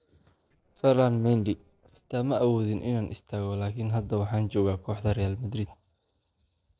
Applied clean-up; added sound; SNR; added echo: neural separator model SepFormer DNS4.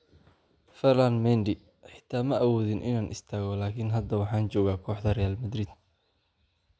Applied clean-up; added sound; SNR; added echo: none; none; none; none.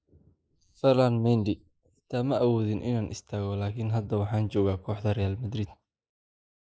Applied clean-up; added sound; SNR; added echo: neural mask model Resemble Enhance denoiser.